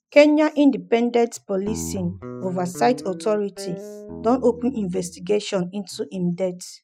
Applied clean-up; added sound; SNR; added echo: classical method Wiener filter.